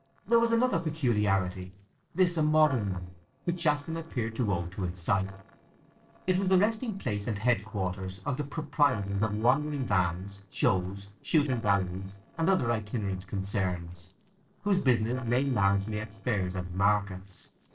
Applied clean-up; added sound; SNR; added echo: neural separator model SepFormer DNS4.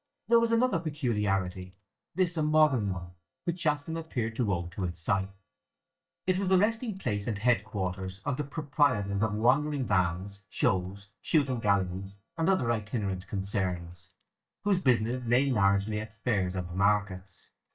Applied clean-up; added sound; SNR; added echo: neural mask model DeepFilterNet 3.